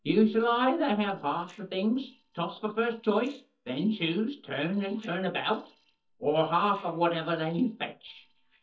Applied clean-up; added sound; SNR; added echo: neural mask model DeepFilterNet 3.